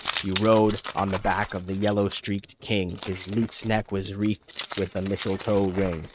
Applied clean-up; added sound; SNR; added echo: neural mask model RNNoise.